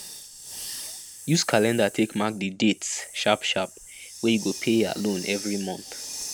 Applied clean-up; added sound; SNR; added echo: none; Hiss; 13 dB; none.